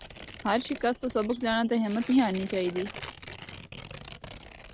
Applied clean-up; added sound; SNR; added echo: none; Tearing; 14 dB; none.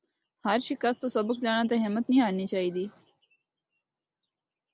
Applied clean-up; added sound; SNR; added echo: none; none; none; none.